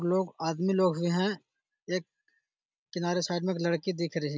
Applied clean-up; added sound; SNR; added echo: none; none; none; none.